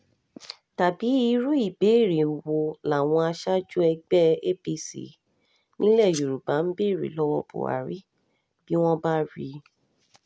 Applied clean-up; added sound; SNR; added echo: none; Domestic sounds, home sounds; 16 dB; none.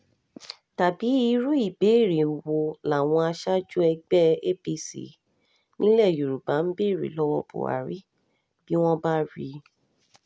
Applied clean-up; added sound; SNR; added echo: none; none; none; none.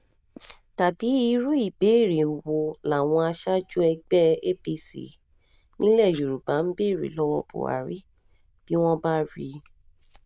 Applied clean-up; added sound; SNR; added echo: neural diffusion model UNIVERSE++.